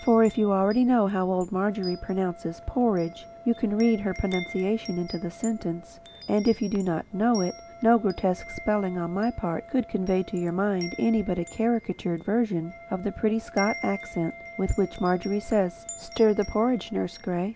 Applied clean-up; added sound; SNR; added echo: none; Wind chime + Wind instrument, woodwind instrument; 17 dB; none.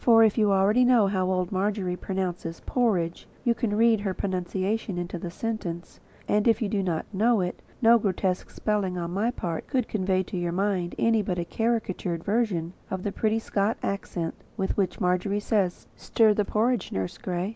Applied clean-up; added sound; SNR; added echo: none; none; none; none.